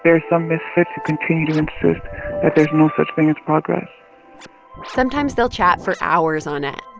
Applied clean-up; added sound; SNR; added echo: none; Scratching (performance technique); 16 dB; none.